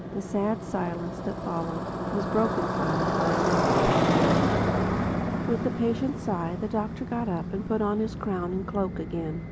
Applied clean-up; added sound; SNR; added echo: none; Motorcycle; -2 dB; none.